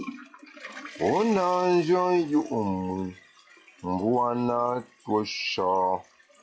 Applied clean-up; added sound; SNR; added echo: classical method log-MMSE.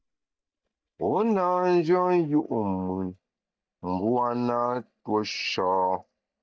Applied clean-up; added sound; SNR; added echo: neural mask model DeepFilterNet 3.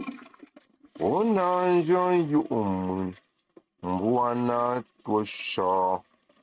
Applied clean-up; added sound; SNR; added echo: neural mask model RNNoise.